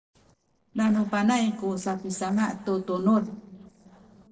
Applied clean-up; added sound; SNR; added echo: neural separator model SepFormer DNS4.